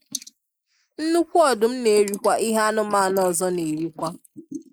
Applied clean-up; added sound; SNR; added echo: neural mask model Resemble Enhance denoiser.